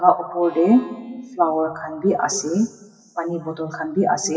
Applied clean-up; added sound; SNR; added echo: classical method WPE with log-MMSE.